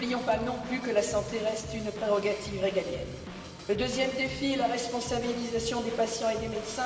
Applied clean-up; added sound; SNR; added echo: none; Drum / Drum kit; 12 dB; reverberation time 2.3 s.